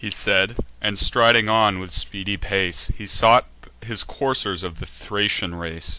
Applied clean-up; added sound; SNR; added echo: none; none; none; none.